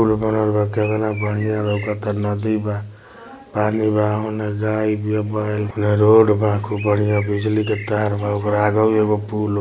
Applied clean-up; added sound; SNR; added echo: none; Bird; 19 dB; none.